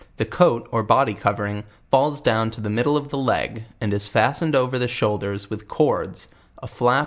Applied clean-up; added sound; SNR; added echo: none; none; none; none.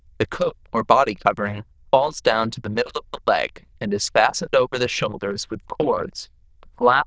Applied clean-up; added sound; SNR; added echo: neural diffusion model UNIVERSE++.